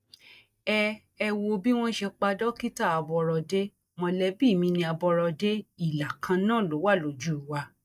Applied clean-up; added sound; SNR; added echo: neural mask model DeepFilterNet 3.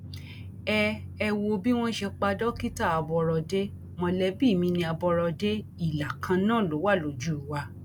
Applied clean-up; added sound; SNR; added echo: none; Drum; 14 dB; none.